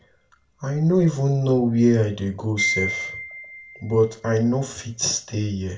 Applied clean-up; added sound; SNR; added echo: none; Wind chime; 11 dB; reverberation time 0.2 s.